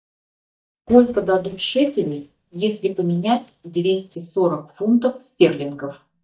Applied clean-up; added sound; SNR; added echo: neural mask model DeepFilterNet 3.